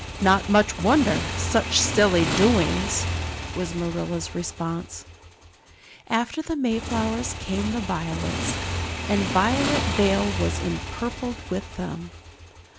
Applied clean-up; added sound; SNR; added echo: none; Motorcycle / Engine; 4 dB; none.